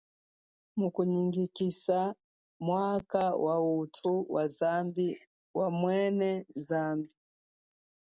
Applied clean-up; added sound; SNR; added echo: none; none; none; none.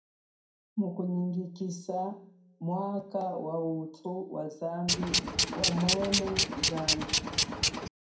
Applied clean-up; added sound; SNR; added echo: none; Tools; -5 dB; reverberation time 0.5 s.